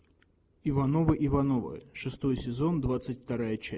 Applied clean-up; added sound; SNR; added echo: none; none; none; none.